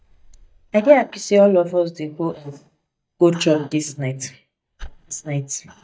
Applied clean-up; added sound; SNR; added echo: neural mask model DeepFilterNet 3.